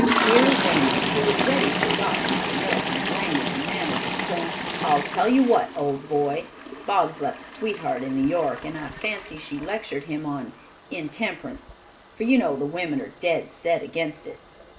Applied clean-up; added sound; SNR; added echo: none; Toilet flush; 2 dB; reverberation time 0.4 s.